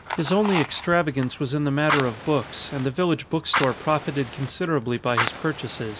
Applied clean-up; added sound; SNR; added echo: none; Fire; 7 dB; none.